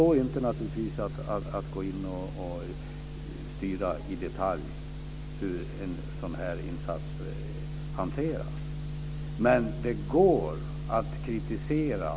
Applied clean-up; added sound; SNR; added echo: none; none; none; none.